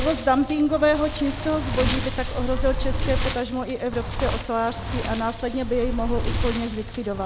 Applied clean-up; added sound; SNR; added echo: none; Wind; 2 dB; none.